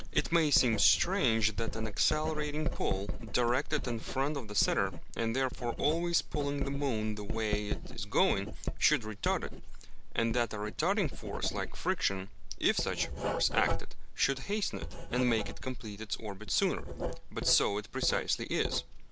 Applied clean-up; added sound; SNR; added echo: none; Writing; 1 dB; none.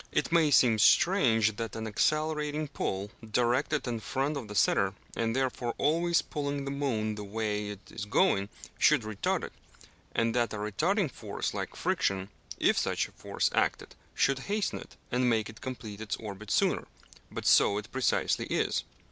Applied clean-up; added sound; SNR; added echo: none; none; none; none.